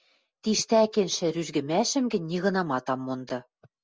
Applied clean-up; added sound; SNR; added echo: none; none; none; none.